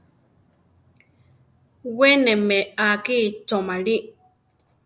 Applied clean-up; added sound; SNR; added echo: none; none; none; none.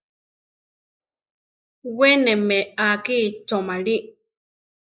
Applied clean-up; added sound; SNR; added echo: neural mask model Resemble Enhance denoiser.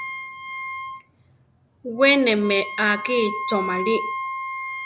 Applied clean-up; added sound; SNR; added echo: none; Wind instrument, woodwind instrument; 7 dB; none.